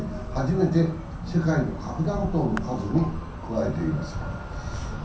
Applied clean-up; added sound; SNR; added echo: none; Insect; 8 dB; reverberation time 0.6 s.